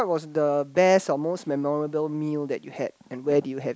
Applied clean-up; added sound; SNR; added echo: none; none; none; none.